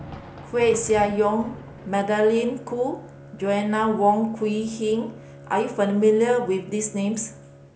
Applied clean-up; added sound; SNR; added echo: none; Thunder + Bowed string instrument; 18 dB; none.